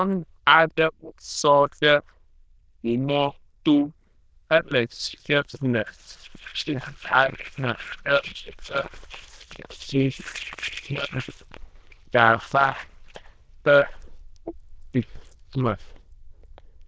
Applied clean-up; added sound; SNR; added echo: neural diffusion model UNIVERSE++.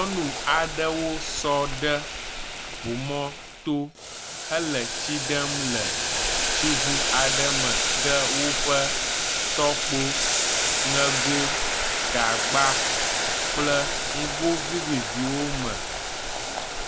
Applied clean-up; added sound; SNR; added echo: none; Boiling; -2 dB; none.